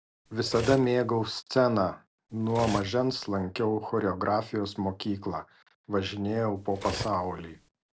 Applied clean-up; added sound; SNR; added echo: none; Cutlery, silverware; 11 dB; none.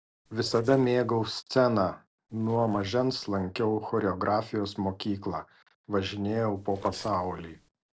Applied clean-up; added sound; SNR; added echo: neural separator model SepFormer DNS4.